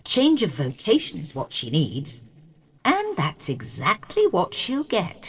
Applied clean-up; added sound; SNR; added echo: neural separator model SepFormer DNS4.